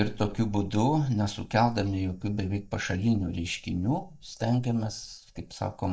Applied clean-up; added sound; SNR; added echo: neural mask model DeepFilterNet 3.